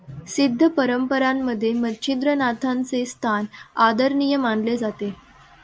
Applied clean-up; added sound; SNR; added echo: none; none; none; none.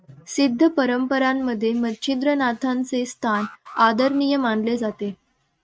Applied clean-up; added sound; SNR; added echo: neural mask model RNNoise.